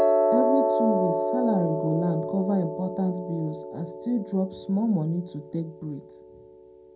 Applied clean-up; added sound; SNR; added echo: none; Piano; 0 dB; reverberation time 0.2 s.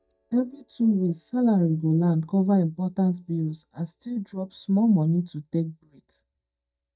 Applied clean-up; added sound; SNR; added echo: neural mask model DeepFilterNet 3.